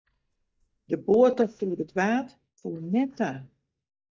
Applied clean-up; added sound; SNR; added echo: neural mask model DeepFilterNet 3.